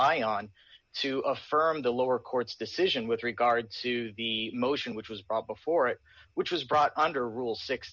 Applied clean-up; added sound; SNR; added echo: none; none; none; none.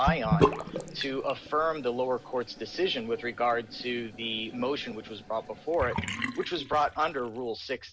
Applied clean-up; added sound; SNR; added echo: none; Bathtub (filling or washing) / Sink (filling or washing); 4 dB; none.